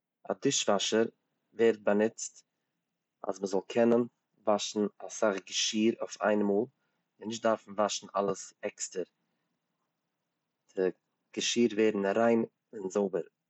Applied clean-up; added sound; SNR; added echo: none; none; none; none.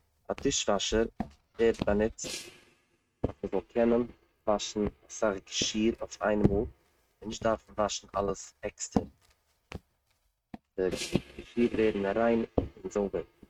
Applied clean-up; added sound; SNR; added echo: neural mask model RNNoise.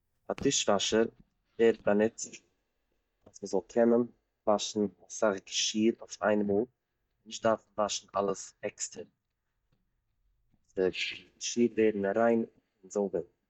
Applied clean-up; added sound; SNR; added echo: neural mask model DeepFilterNet 3.